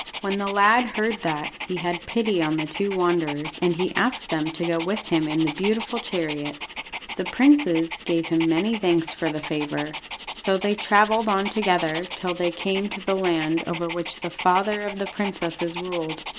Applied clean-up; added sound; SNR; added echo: none; Dog; 11 dB; none.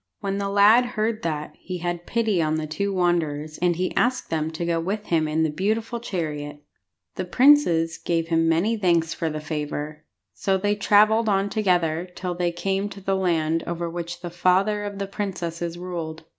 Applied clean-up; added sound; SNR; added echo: none; none; none; none.